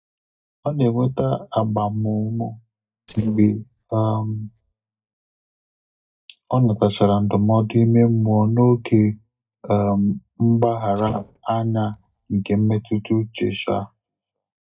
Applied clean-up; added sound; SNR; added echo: neural mask model DeepFilterNet 3.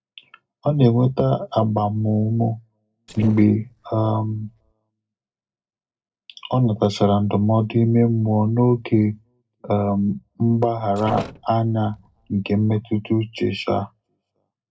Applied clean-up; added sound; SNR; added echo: neural separator model SepFormer DNS4.